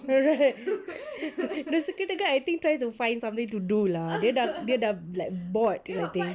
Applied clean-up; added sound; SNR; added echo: none; none; none; none.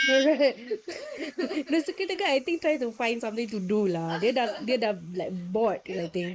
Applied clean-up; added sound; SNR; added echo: neural mask model Resemble Enhance denoiser.